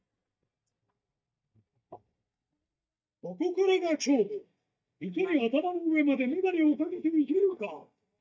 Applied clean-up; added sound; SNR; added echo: neural mask model DeepFilterNet 3.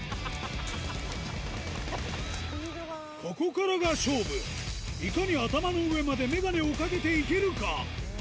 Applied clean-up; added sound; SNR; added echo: none; none; none; none.